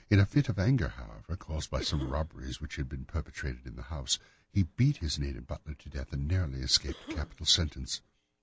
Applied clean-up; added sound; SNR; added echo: none; Cough; 15 dB; none.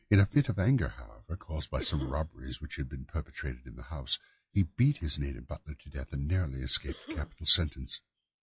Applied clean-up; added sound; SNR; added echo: classical method log-MMSE.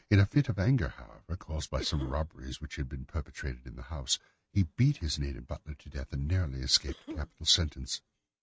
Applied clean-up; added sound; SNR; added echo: neural mask model RNNoise.